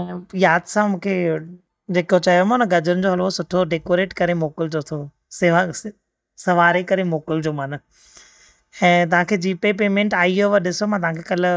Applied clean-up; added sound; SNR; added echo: neural mask model DeepFilterNet 3.